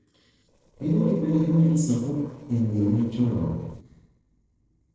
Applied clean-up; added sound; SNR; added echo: neural separator model SepFormer DNS4.